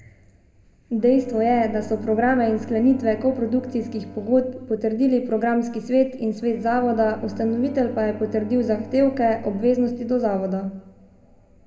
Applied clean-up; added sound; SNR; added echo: none; Bowed string instrument; 18 dB; reverberation time 2.1 s.